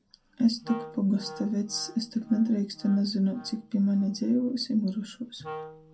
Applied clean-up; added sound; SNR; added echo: none; Wind instrument, woodwind instrument; 18 dB; reverberation time 0.3 s.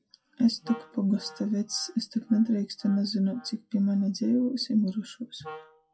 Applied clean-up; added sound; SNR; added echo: classical method WPE with log-MMSE.